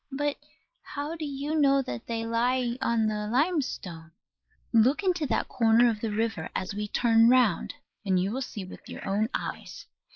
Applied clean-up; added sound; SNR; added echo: neural mask model Resemble Enhance denoiser.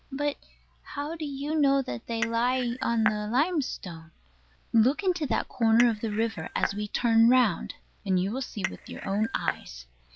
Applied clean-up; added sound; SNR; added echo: none; Cutlery, silverware / Dishes, pots, and pans / Chink, clink; 8 dB; none.